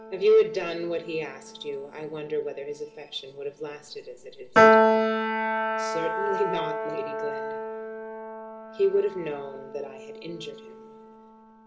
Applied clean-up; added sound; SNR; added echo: none; Piano; -2 dB; reverberation time 0.9 s.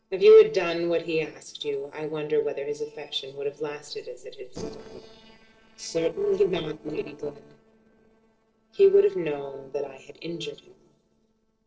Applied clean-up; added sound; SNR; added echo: neural separator model SepFormer DNS4.